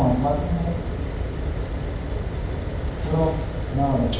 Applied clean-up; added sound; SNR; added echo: none; Fire; 0 dB; reverberation time 0.9 s.